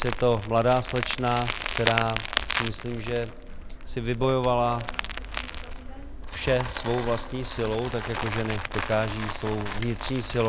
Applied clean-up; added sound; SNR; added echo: none; Crumpling, crinkling; 4 dB; none.